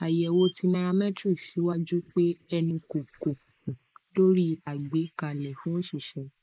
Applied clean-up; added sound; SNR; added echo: neural mask model Resemble Enhance denoiser.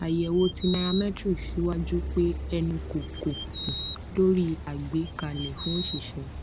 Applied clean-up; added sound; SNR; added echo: none; Bird vocalization, bird call, bird song + Car passing by / Idling / Accelerating, revving, vroom; 6 dB; none.